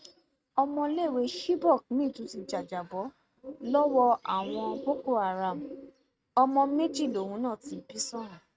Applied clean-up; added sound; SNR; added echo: neural mask model RNNoise.